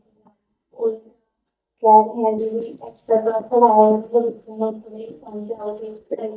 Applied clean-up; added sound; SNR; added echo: neural mask model DeepFilterNet 3.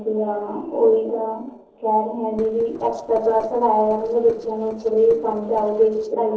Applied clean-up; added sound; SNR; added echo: neural separator model SepFormer DNS4.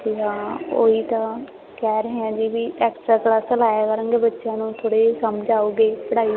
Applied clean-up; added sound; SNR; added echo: none; none; none; none.